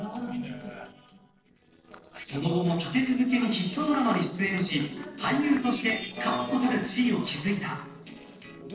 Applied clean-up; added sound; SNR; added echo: neural separator model SepFormer DNS4.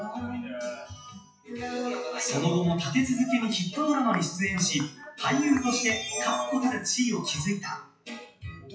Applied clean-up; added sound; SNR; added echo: classical method WPE with log-MMSE.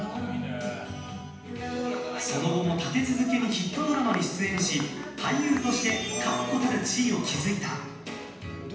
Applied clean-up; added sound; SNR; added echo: none; Clapping; 18 dB; reverberation time 0.9 s.